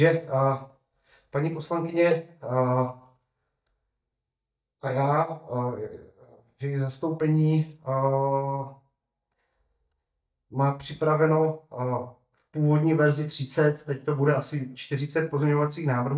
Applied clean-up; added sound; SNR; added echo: neural mask model DeepFilterNet 3.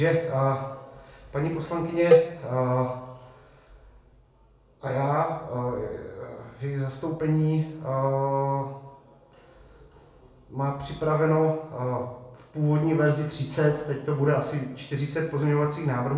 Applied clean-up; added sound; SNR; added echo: none; Cowbell; -1 dB; reverberation time 0.7 s.